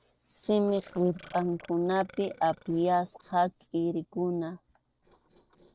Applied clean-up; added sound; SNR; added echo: neural separator model SepFormer DNS4.